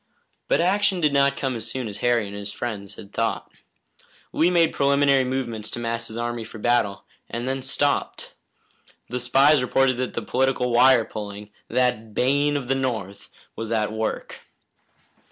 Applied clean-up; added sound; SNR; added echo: none; none; none; none.